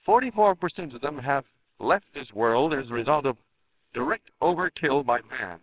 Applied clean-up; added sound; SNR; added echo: neural separator model SepFormer WHAMR!.